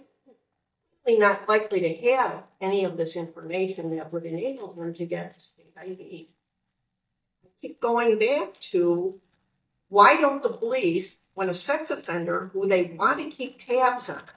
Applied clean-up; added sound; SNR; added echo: neural mask model DeepFilterNet 3.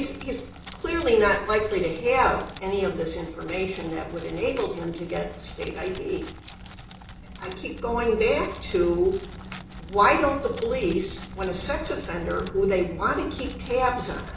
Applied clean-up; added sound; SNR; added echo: none; Crackle; 20 dB; reverberation time 0.5 s.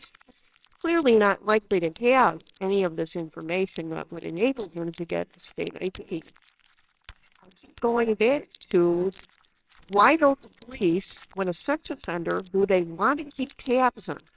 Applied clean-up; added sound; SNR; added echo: neural separator model SepFormer WHAMR!.